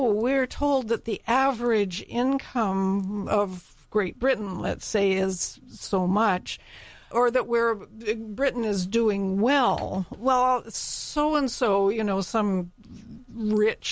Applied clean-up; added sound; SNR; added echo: none; none; none; none.